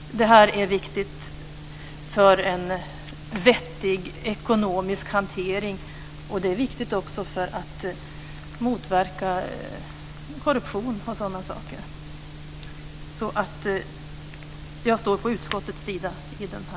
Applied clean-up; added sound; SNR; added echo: none; none; none; none.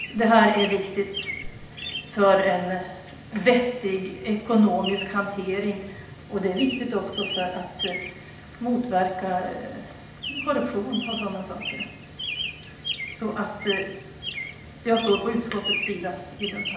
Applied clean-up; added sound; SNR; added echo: none; Chirp, tweet; 10 dB; reverberation time 0.8 s.